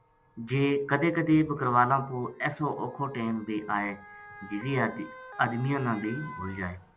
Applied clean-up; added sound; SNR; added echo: none; Motor vehicle (road) / Siren; 19 dB; none.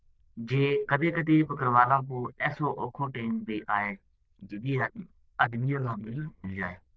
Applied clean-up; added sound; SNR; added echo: neural diffusion model UNIVERSE++.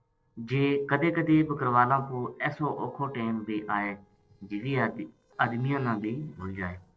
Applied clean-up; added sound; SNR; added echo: neural separator model SepFormer DNS4.